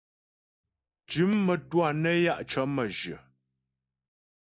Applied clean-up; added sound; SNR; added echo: neural mask model DeepFilterNet 3.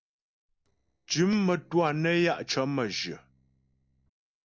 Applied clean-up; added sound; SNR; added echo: neural separator model SepFormer DNS4.